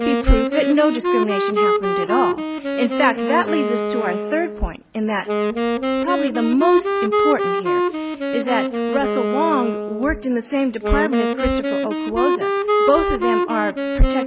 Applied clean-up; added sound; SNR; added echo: none; Wind instrument, woodwind instrument; -1 dB; none.